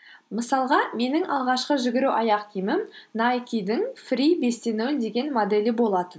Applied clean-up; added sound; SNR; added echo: none; none; none; none.